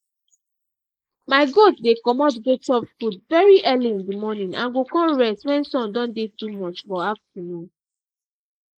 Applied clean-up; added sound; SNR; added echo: neural mask model Resemble Enhance denoiser.